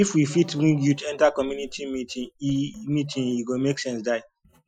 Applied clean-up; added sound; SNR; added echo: classical method Wiener filter.